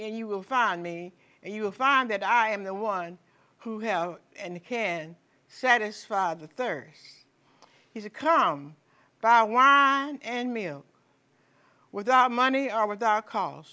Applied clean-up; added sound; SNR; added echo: none; none; none; none.